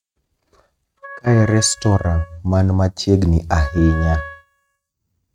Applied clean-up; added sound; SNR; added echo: neural mask model RNNoise.